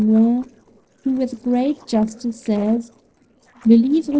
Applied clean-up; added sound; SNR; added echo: neural separator model SepFormer DNS4.